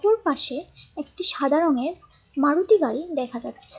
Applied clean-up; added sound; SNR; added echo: classical method log-MMSE.